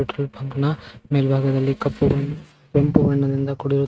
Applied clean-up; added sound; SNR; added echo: neural mask model RNNoise.